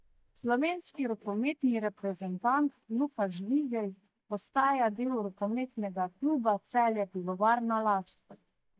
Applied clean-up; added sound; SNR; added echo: neural mask model DeepFilterNet 3.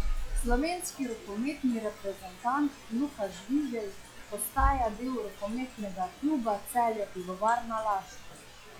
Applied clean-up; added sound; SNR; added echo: classical method log-MMSE.